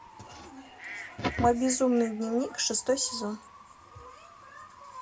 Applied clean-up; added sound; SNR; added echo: none; Bird / Fowl; 17 dB; reverberation time 0.2 s.